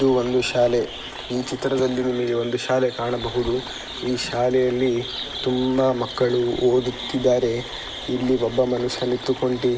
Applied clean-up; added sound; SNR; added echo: none; Stream; 18 dB; reverberation time 1.7 s.